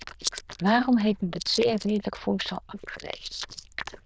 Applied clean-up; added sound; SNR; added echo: neural diffusion model UNIVERSE++.